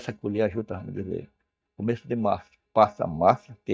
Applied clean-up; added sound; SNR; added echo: neural mask model DeepFilterNet 3.